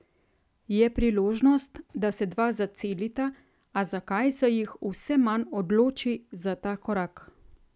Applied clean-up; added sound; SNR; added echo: none; none; none; none.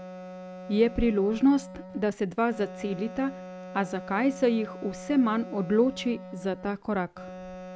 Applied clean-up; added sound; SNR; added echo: none; Wind instrument, woodwind instrument; 14 dB; none.